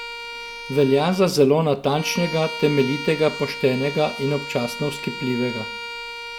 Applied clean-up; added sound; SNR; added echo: none; Bowed string instrument; 11 dB; none.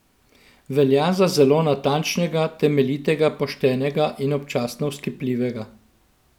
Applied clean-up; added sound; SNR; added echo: none; none; none; none.